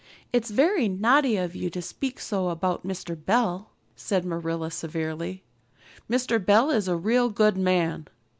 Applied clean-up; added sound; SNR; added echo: none; none; none; none.